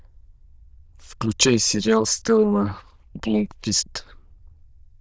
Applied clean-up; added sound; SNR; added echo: neural diffusion model UNIVERSE++.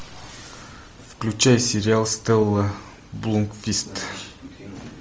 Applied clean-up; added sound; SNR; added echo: none; none; none; none.